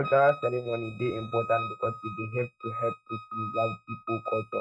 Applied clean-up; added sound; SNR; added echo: neural mask model RNNoise.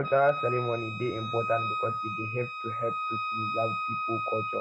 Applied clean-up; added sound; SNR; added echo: none; Wind instrument, woodwind instrument; 2 dB; none.